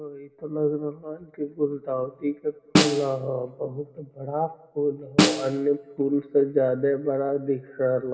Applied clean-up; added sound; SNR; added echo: none; Snare drum; 1 dB; reverberation time 2.9 s.